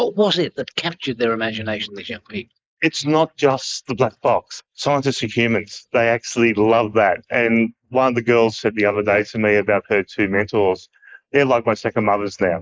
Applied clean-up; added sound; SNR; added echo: neural mask model Resemble Enhance denoiser.